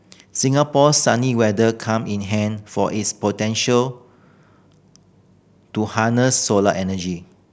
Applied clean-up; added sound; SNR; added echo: none; none; none; none.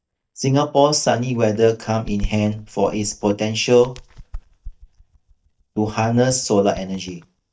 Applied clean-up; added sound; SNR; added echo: neural mask model DeepFilterNet 3.